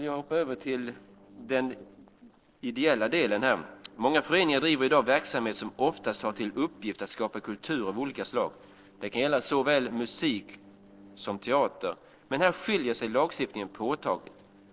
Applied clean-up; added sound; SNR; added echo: neural separator model SepFormer DNS4.